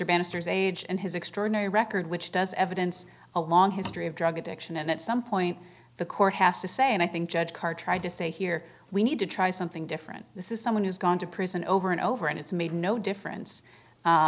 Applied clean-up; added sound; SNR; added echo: none; none; none; none.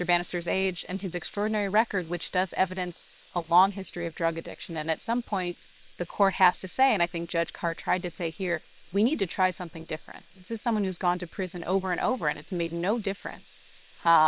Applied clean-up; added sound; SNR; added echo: neural separator model SepFormer WHAM!.